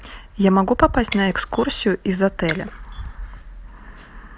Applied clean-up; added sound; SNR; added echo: none; Shatter; 17 dB; none.